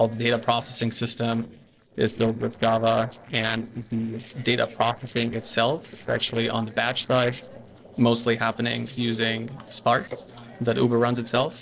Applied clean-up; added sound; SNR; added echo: neural separator model SepFormer DNS4.